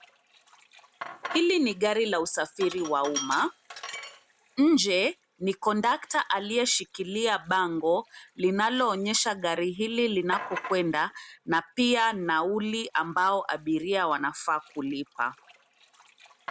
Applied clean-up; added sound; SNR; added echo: none; Sink (filling or washing); 17 dB; none.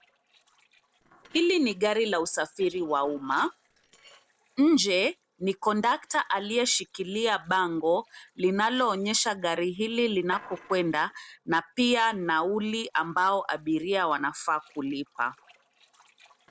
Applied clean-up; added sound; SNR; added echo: neural separator model SepFormer DNS4.